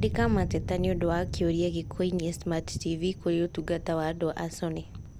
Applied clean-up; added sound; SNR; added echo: none; Thunder; 7 dB; none.